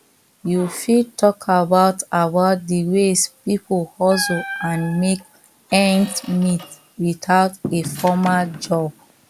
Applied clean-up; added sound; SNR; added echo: none; Squeak; 16 dB; none.